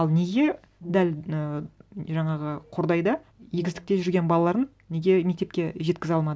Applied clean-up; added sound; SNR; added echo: none; Brass instrument; 16 dB; none.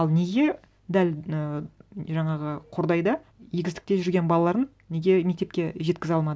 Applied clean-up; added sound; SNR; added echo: none; none; none; none.